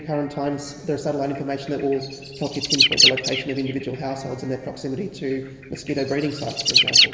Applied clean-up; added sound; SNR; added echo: none; Bird; -2 dB; reverberation time 2.7 s.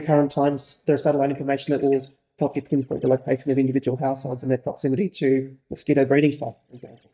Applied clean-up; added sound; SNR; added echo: neural mask model DeepFilterNet 3.